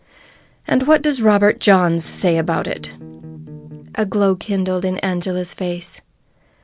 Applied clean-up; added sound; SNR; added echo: none; Bass guitar; 17 dB; none.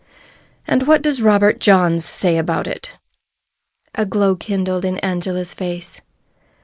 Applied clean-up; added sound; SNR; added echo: neural mask model Resemble Enhance denoiser.